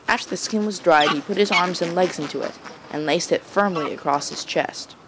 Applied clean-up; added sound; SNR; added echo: none; Fowl; 10 dB; none.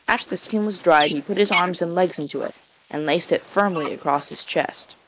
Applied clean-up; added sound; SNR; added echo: neural mask model Resemble Enhance denoiser.